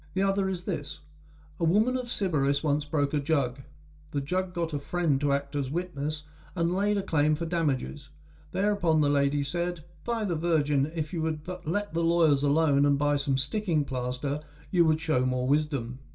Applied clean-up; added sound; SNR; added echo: none; none; none; reverberation time 0.2 s.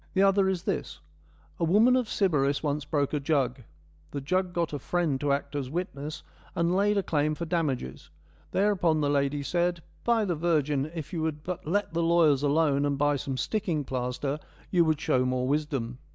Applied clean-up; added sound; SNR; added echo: none; none; none; none.